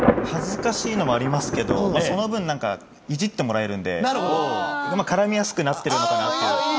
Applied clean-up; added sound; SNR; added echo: none; Thunder; 7 dB; none.